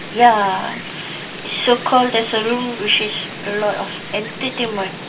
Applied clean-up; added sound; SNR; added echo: none; Wind; 11 dB; reverberation time 0.2 s.